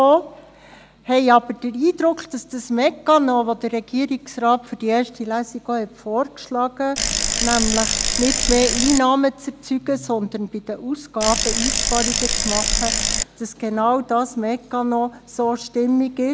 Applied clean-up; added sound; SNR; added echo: none; Bicycle; -1 dB; none.